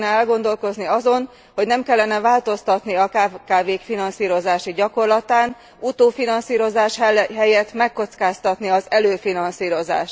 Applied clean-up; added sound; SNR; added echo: none; none; none; none.